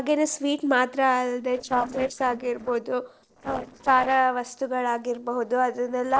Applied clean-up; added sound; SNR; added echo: neural separator model SepFormer DNS4.